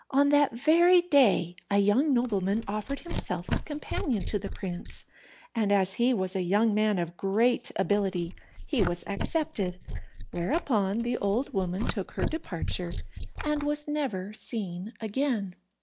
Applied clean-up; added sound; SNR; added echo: neural mask model Resemble Enhance denoiser.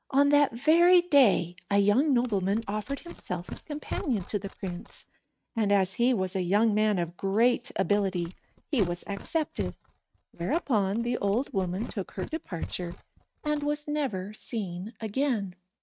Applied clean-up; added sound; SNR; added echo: neural mask model RNNoise.